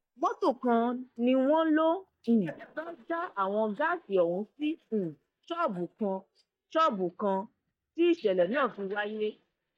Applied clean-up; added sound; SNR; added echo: neural mask model DeepFilterNet 3.